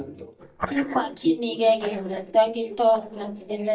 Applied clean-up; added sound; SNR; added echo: neural mask model DeepFilterNet 3.